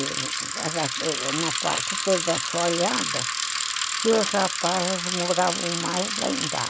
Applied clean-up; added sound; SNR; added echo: none; Bicycle; 0 dB; none.